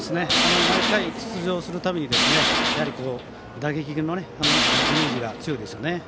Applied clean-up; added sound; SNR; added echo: none; Tools; -3 dB; none.